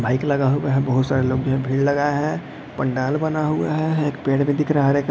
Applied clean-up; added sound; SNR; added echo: none; none; none; none.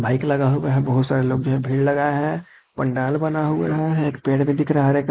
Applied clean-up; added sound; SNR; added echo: neural mask model Resemble Enhance denoiser.